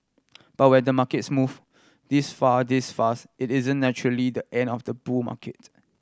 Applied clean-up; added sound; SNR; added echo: none; none; none; none.